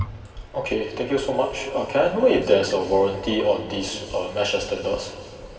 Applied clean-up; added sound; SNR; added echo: none; Wild animals; 16 dB; reverberation time 2.4 s.